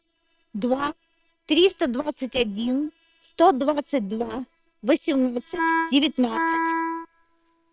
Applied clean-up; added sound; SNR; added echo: neural separator model SepFormer WHAM!.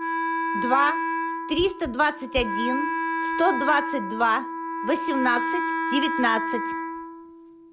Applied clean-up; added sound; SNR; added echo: none; Wind instrument, woodwind instrument; 1 dB; none.